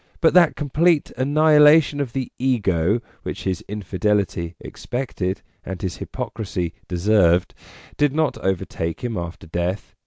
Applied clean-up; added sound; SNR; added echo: none; none; none; none.